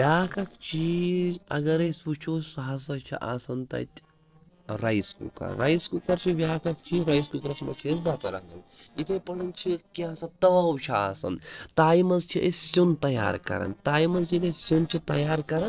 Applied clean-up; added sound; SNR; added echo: neural separator model SepFormer DNS4.